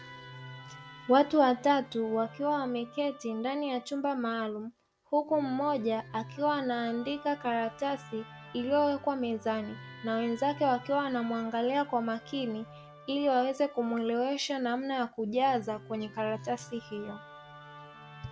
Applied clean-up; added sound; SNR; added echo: none; Musical instrument; 19 dB; none.